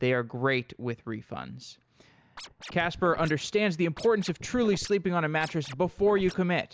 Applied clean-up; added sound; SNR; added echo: none; Scratching (performance technique); 15 dB; none.